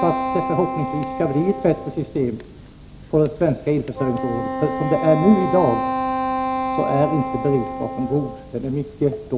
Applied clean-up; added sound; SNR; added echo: none; Wind instrument, woodwind instrument; 5 dB; none.